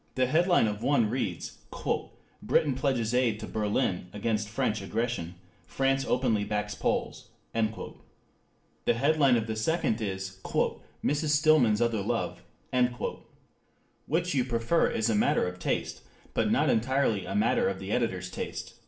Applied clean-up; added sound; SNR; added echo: none; none; none; reverberation time 0.4 s.